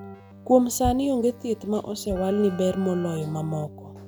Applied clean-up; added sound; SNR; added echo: none; Keyboard (musical); 17 dB; none.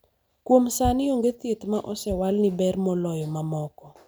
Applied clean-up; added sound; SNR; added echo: none; none; none; none.